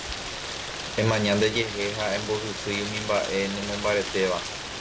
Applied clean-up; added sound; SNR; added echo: none; Rain; 6 dB; none.